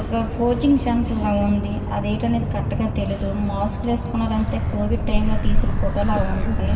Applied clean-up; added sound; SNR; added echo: none; Motor vehicle (road); -1 dB; reverberation time 2.1 s.